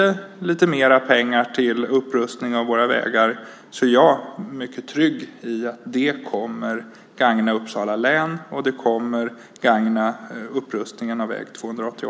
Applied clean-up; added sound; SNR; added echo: none; none; none; none.